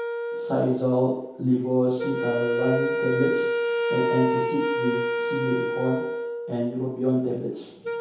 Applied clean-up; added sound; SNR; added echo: none; Wind instrument, woodwind instrument; 1 dB; reverberation time 0.8 s.